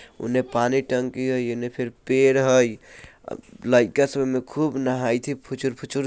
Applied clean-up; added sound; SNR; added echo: none; none; none; none.